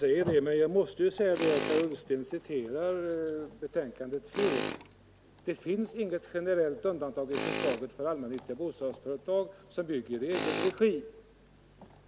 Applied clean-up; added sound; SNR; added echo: none; Tools; 8 dB; none.